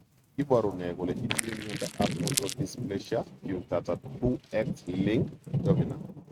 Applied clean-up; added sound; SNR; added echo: neural mask model RNNoise.